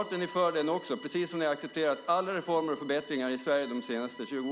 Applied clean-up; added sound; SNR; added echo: none; Bowed string instrument; 19 dB; none.